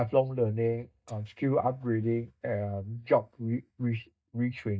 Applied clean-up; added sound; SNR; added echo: neural mask model DeepFilterNet 3.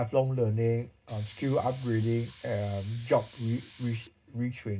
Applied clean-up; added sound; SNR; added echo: none; Hiss; 15 dB; reverberation time 0.2 s.